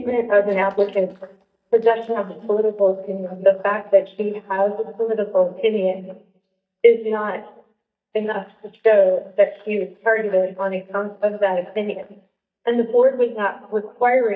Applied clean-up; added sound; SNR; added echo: neural mask model DeepFilterNet 3.